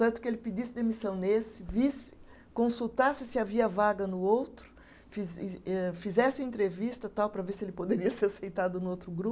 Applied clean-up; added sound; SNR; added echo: none; none; none; none.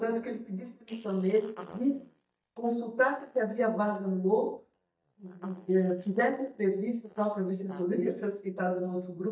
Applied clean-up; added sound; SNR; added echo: neural mask model DeepFilterNet 3.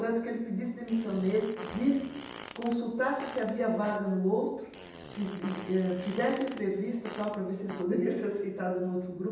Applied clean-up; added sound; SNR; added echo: none; Fart; 12 dB; reverberation time 0.9 s.